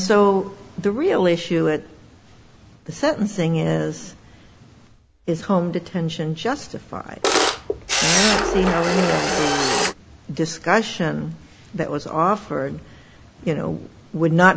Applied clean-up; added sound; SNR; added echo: none; Camera; -2 dB; none.